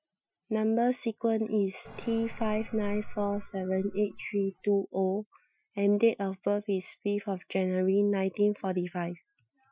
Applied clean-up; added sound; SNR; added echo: classical method Wiener filter.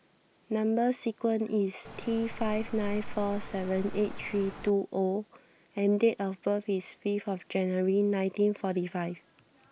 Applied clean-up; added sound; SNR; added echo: none; Cricket; 2 dB; none.